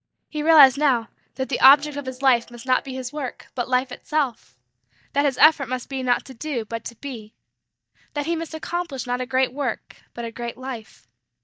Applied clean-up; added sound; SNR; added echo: neural mask model DeepFilterNet 3.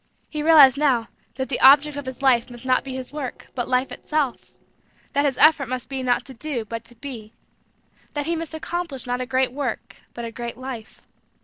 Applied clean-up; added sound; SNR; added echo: neural separator model SepFormer DNS4.